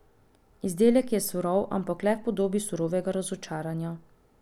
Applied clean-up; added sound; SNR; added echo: none; none; none; none.